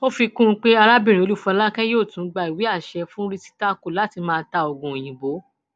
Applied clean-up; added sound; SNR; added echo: none; none; none; none.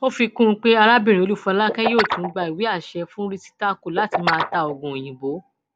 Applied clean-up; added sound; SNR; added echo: none; Guitar; 8 dB; none.